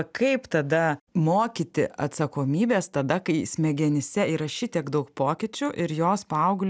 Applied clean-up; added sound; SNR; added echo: none; none; none; none.